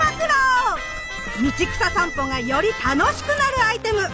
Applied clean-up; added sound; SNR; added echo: none; Liquid + Electric guitar; 11 dB; none.